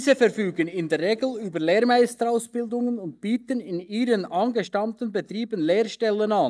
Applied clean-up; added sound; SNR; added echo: neural mask model DeepFilterNet 3.